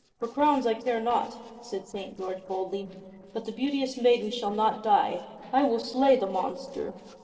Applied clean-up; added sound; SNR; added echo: neural separator model SepFormer DNS4.